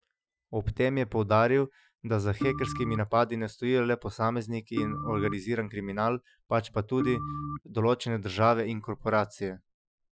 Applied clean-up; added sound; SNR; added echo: classical method Wiener filter.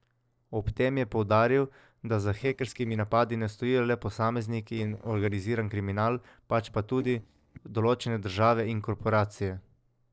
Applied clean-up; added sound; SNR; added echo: neural separator model SepFormer DNS4.